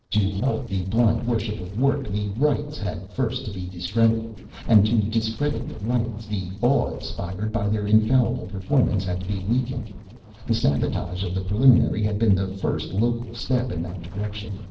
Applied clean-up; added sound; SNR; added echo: neural separator model SepFormer DNS4.